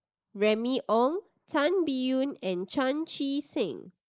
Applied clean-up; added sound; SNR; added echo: neural mask model Resemble Enhance denoiser.